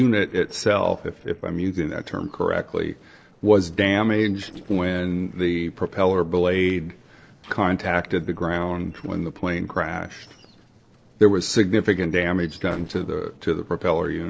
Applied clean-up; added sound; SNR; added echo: neural separator model SepFormer DNS4.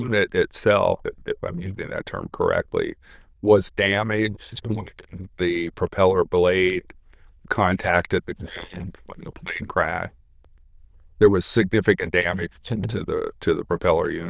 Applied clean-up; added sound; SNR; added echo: neural diffusion model UNIVERSE++.